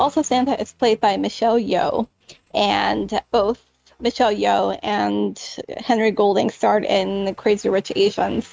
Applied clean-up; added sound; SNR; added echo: neural mask model RNNoise.